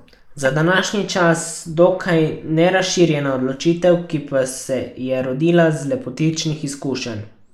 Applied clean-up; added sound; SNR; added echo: neural mask model Resemble Enhance denoiser.